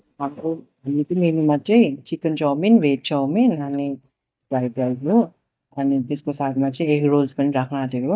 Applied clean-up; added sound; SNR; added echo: neural mask model DeepFilterNet 3.